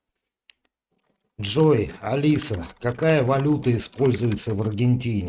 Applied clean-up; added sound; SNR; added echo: neural mask model RNNoise.